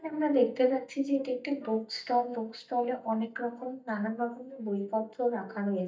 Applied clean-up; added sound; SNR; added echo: neural mask model DeepFilterNet 3.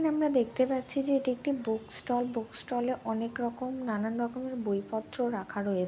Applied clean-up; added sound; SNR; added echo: none; none; none; none.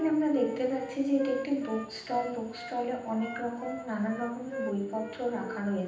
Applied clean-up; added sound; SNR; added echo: none; Wind instrument, woodwind instrument; 11 dB; reverberation time 0.9 s.